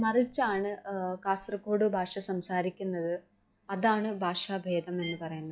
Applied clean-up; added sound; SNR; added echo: classical method log-MMSE.